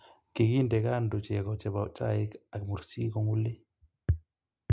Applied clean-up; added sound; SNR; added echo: none; none; none; none.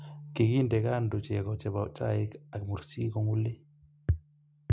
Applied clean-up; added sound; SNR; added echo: none; Bass guitar; 20 dB; none.